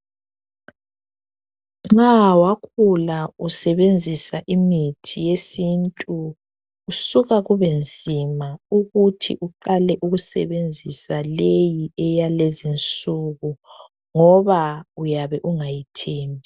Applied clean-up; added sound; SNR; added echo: none; none; none; none.